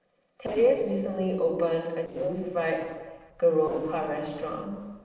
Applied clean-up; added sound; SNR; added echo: neural separator model SepFormer DNS4.